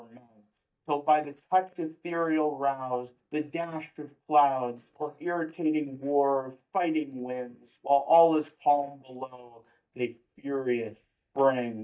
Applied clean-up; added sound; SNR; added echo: neural mask model DeepFilterNet 3.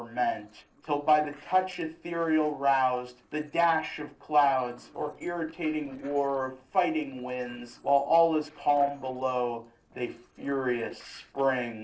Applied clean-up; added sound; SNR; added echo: neural separator model SepFormer DNS4.